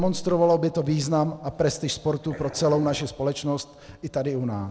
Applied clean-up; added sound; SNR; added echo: none; Cricket + Dog; 16 dB; none.